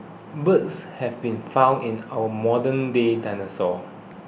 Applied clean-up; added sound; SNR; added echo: none; none; none; none.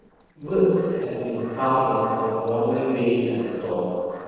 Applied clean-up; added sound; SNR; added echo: neural separator model SepFormer DNS4.